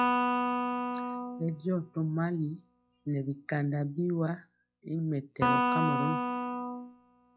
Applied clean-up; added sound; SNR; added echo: classical method log-MMSE.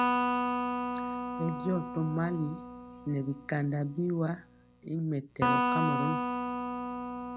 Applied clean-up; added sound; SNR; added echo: none; Electric guitar; -1 dB; none.